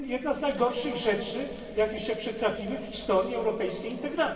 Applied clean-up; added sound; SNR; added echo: none; Fire; 20 dB; reverberation time 2.9 s.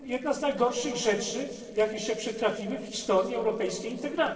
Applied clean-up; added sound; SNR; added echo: neural separator model SepFormer DNS4.